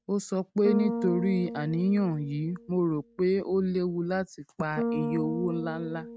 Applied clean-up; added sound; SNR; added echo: none; Bass guitar; 7 dB; none.